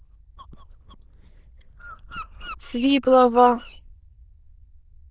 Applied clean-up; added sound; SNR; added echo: neural diffusion model UNIVERSE++.